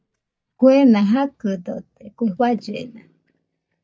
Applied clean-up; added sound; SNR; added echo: neural mask model DeepFilterNet 3.